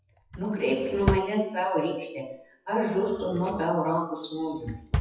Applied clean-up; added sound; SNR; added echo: classical method WPE with log-MMSE.